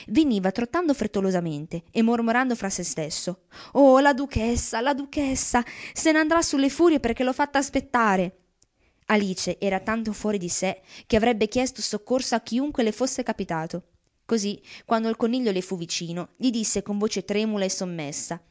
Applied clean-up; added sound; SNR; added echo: none; none; none; none.